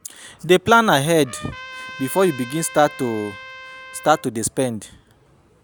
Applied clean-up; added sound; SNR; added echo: none; Trumpet; 16 dB; none.